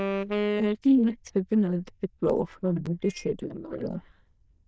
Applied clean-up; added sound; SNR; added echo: neural diffusion model UNIVERSE++.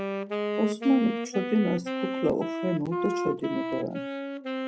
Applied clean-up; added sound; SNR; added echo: none; Wind instrument, woodwind instrument; 2 dB; none.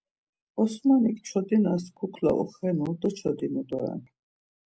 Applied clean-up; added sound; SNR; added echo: none; none; none; none.